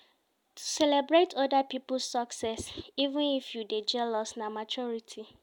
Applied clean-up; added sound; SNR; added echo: none; none; none; none.